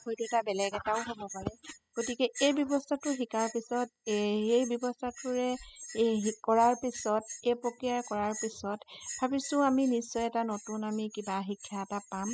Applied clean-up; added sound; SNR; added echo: classical method spectral subtraction.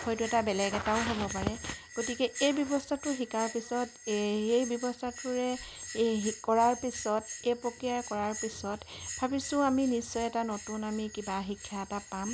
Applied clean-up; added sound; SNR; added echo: none; Bell; 13 dB; none.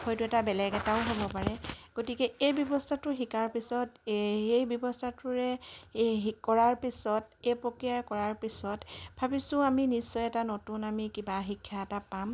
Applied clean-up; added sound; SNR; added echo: none; none; none; none.